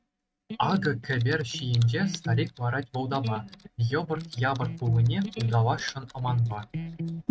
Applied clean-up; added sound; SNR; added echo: neural mask model RNNoise.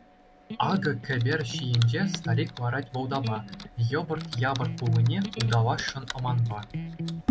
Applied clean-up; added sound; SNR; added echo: none; Typing + Electric guitar; 8 dB; none.